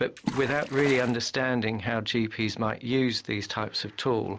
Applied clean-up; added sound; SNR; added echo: none; Water / Splash, splatter; 11 dB; none.